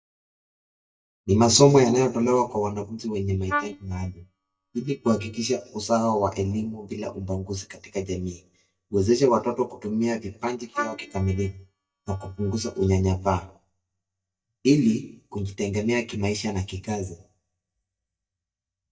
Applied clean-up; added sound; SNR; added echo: neural mask model DeepFilterNet 3.